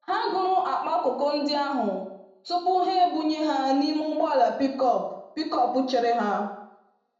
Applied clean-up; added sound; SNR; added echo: none; none; none; reverberation time 0.7 s.